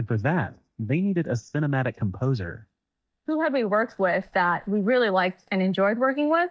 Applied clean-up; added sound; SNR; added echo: neural mask model DeepFilterNet 3.